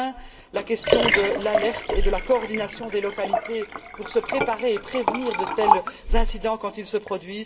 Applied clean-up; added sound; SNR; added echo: none; Liquid; -1 dB; reverberation time 0.3 s.